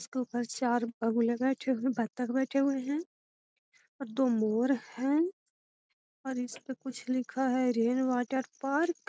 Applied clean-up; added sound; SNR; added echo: none; none; none; none.